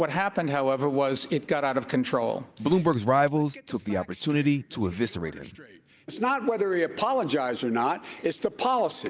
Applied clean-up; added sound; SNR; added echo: none; none; none; none.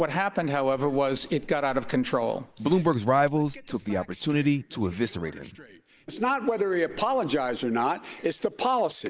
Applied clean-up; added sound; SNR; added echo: neural mask model Resemble Enhance denoiser.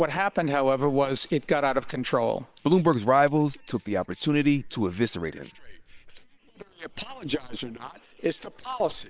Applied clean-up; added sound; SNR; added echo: neural separator model SepFormer WHAM!.